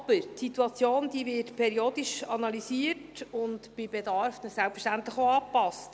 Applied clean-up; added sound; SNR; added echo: none; none; none; none.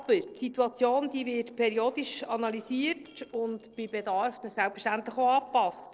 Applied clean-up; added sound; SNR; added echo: neural separator model SepFormer DNS4.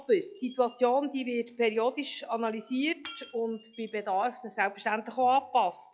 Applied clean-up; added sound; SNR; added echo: classical method log-MMSE.